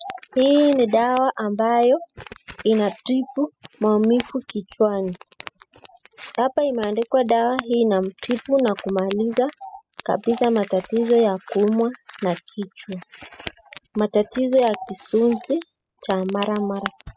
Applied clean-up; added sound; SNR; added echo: classical method spectral subtraction.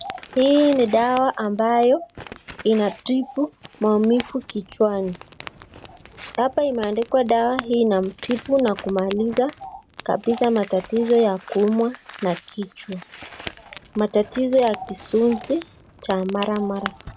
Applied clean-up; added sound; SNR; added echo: none; Crumpling, crinkling / Tearing + Fire; 16 dB; none.